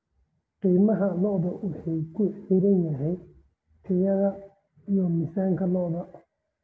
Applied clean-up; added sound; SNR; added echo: none; none; none; none.